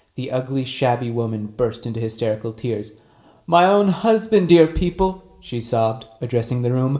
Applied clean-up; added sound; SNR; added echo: none; none; none; reverberation time 0.6 s.